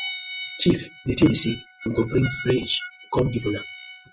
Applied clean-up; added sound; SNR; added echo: classical method spectral subtraction.